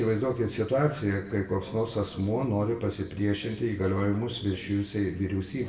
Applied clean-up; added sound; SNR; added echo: none; none; none; reverberation time 0.8 s.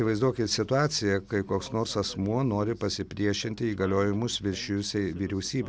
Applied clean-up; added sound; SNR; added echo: none; none; none; none.